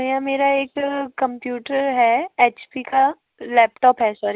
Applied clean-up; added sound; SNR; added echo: none; none; none; none.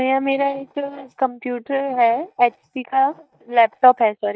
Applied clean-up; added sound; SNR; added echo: neural mask model DeepFilterNet 3.